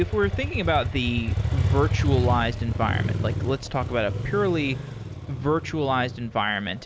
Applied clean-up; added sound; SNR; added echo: none; Motorcycle; 1 dB; none.